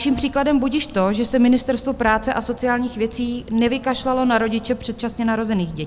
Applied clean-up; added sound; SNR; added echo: none; Drip / Water; 18 dB; none.